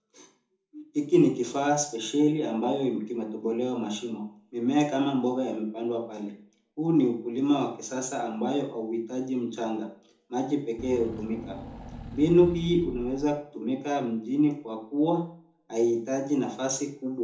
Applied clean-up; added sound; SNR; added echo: none; Engine / Car; 13 dB; reverberation time 0.6 s.